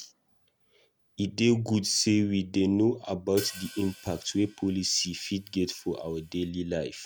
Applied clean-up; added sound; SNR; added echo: none; Hi-hat; 18 dB; none.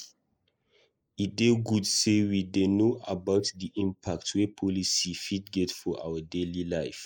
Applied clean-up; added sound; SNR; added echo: neural mask model Resemble Enhance denoiser.